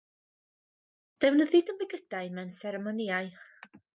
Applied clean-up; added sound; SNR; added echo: none; none; none; none.